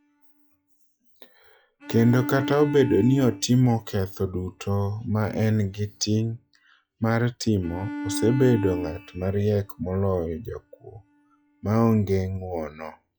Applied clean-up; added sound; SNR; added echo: classical method log-MMSE.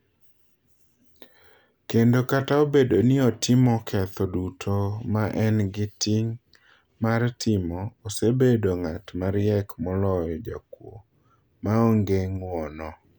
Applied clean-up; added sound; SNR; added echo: none; none; none; none.